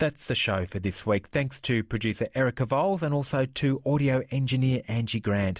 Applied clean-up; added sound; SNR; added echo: none; none; none; none.